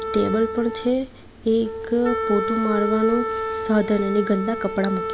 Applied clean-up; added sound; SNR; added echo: none; Wind instrument, woodwind instrument; 5 dB; none.